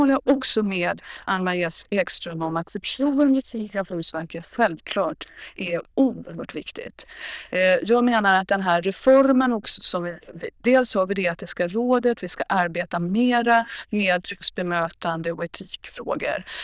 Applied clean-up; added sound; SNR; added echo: neural diffusion model UNIVERSE++.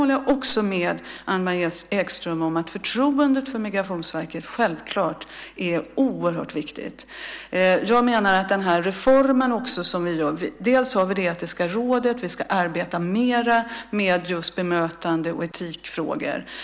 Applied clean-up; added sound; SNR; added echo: none; none; none; none.